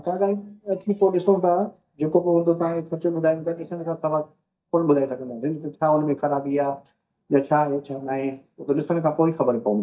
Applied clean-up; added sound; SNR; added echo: neural mask model DeepFilterNet 3.